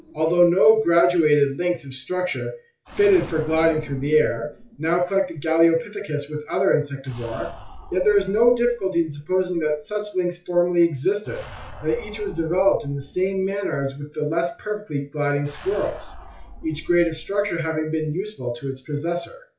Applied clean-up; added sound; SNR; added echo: classical method WPE with log-MMSE.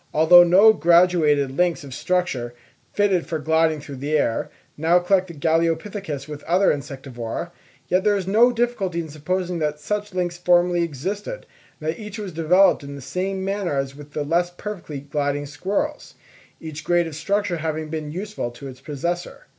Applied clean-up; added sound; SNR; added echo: none; none; none; none.